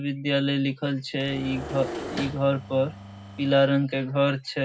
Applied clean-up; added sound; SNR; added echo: none; Engine / Mechanisms; 11 dB; reverberation time 0.4 s.